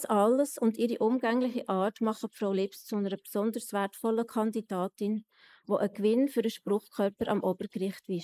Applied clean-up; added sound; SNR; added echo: neural mask model Resemble Enhance denoiser.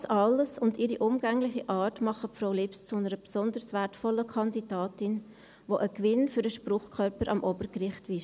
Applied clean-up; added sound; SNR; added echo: none; none; none; none.